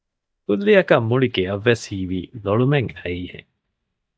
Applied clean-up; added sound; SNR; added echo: neural mask model DeepFilterNet 3.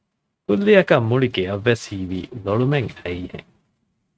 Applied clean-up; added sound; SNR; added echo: neural mask model RNNoise.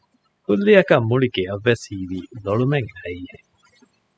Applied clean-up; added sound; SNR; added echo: classical method spectral subtraction.